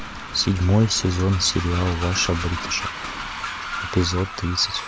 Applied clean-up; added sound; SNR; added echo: none; Train; 9 dB; none.